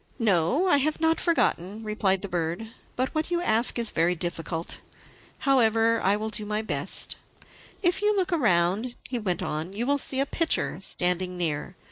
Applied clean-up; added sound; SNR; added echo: neural mask model Resemble Enhance denoiser.